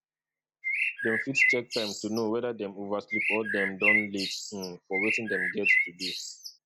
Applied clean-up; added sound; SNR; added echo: none; Bird; -5 dB; none.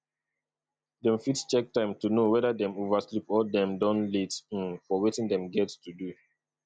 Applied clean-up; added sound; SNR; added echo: none; none; none; none.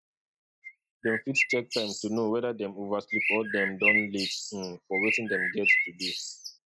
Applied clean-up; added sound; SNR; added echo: neural mask model RNNoise.